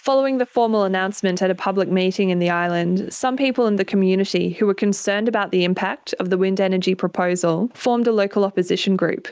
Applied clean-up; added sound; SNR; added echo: neural mask model Resemble Enhance denoiser.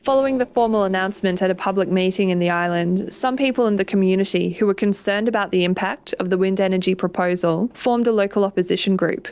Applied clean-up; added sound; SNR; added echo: neural separator model SepFormer DNS4.